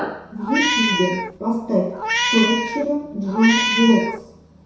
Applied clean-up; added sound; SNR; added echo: none; Meow; 2 dB; reverberation time 0.7 s.